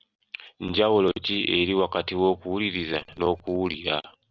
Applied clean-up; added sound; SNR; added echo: neural separator model SepFormer DNS4.